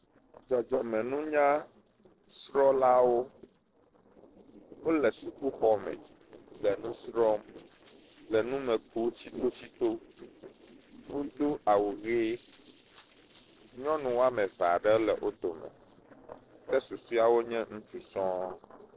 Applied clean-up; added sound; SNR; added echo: neural separator model SepFormer DNS4.